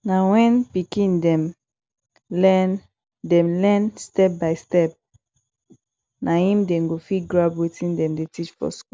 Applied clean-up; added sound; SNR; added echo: none; none; none; none.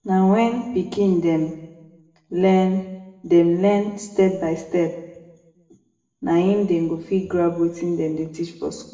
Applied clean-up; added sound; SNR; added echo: none; none; none; reverberation time 0.9 s.